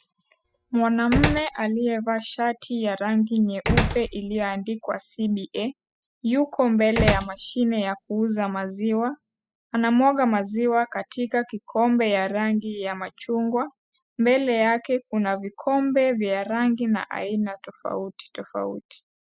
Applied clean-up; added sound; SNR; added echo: classical method spectral subtraction.